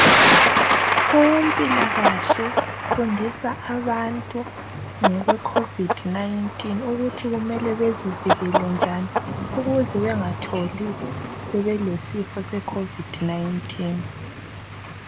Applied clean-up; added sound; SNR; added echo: none; Chicken, rooster + Thunder; -2 dB; none.